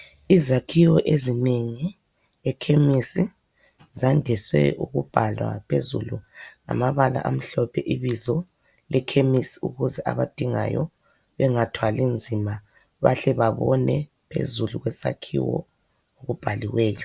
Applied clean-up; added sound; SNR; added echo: none; none; none; none.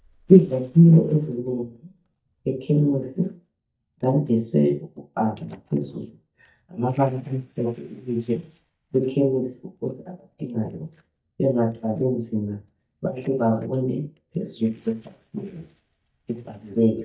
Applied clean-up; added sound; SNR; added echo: neural mask model DeepFilterNet 3.